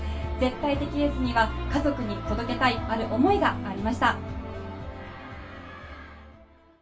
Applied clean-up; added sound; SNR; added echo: none; none; none; reverberation time 0.2 s.